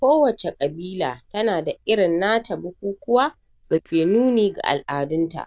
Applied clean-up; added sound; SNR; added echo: neural diffusion model UNIVERSE++.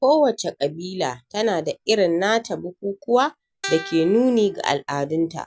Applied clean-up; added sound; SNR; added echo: none; Guitar; 12 dB; none.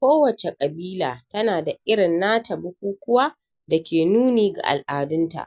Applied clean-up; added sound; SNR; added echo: neural mask model Resemble Enhance denoiser.